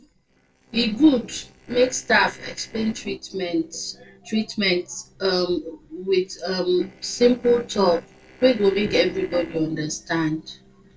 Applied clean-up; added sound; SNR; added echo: neural separator model SepFormer DNS4.